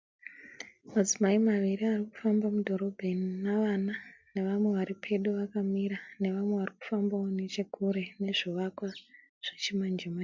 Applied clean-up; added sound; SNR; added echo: none; none; none; none.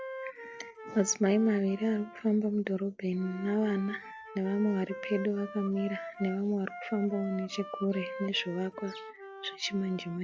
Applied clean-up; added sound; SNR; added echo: none; Wind instrument, woodwind instrument; 13 dB; none.